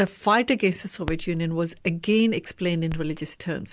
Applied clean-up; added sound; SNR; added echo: none; Crackle; 16 dB; none.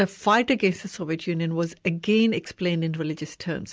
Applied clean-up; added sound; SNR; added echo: none; none; none; none.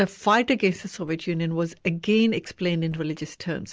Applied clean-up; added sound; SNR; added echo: neural separator model SepFormer DNS4.